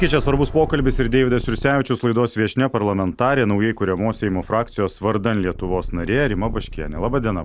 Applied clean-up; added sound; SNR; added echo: none; Purr; 11 dB; none.